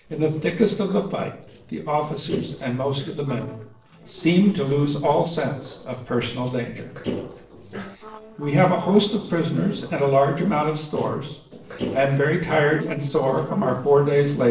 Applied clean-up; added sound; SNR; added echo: neural separator model SepFormer DNS4.